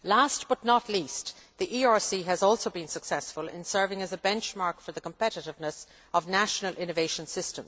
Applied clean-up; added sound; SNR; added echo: none; none; none; none.